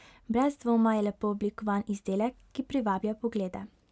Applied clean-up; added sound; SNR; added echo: none; none; none; none.